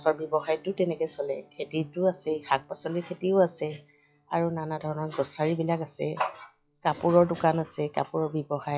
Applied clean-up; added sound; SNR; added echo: classical method log-MMSE.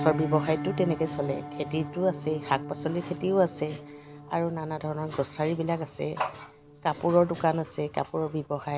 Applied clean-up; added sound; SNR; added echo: none; Piano; 10 dB; none.